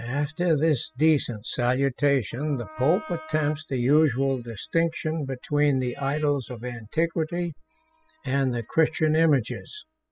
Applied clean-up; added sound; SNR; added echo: classical method spectral subtraction.